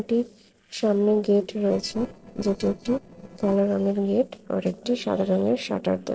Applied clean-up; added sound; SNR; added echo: neural separator model SepFormer DNS4.